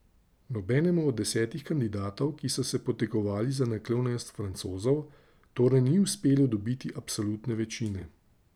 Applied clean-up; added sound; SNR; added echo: none; none; none; none.